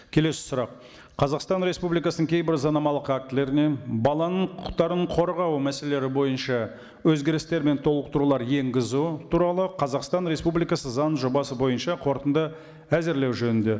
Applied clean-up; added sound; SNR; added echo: none; none; none; none.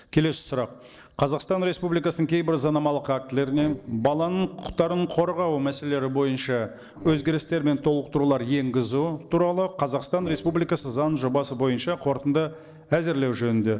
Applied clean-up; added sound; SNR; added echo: neural separator model SepFormer DNS4.